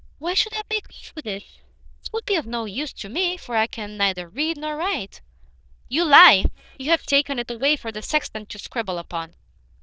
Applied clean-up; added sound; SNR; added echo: neural diffusion model UNIVERSE++.